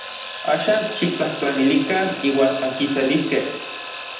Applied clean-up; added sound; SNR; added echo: none; Alarm / Clock; 11 dB; reverberation time 0.8 s.